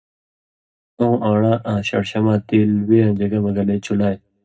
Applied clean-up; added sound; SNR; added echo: none; none; none; reverberation time 0.2 s.